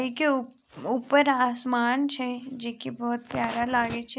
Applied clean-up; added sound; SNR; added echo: none; none; none; none.